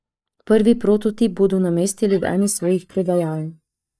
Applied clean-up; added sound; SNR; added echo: neural mask model DeepFilterNet 3.